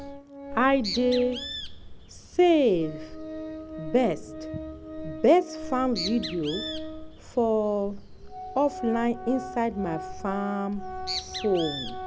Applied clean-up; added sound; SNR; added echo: none; Bird + Organ; 9 dB; none.